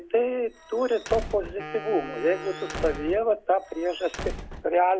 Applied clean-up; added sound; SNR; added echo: none; Squeak / Slam / Wood + Wind instrument, woodwind instrument; 11 dB; none.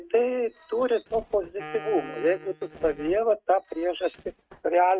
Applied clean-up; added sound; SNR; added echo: neural mask model RNNoise.